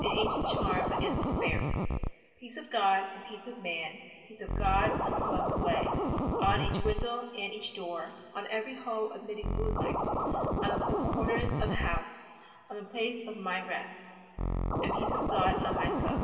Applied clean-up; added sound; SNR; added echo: none; Scratching (performance technique); -2 dB; reverberation time 2.3 s.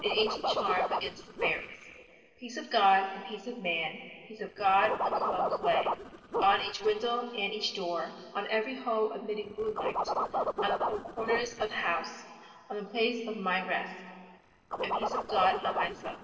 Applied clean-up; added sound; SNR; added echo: neural separator model SepFormer DNS4.